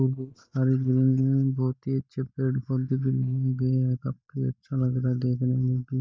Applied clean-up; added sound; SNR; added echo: neural mask model DeepFilterNet 3.